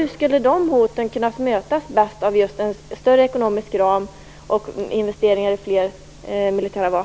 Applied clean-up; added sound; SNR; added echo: none; none; none; none.